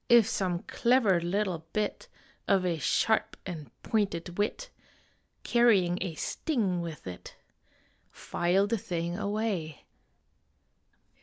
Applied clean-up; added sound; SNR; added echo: none; none; none; none.